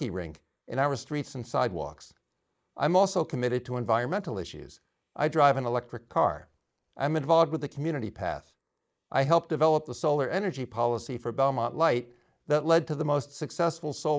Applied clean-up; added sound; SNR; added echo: neural mask model Resemble Enhance denoiser.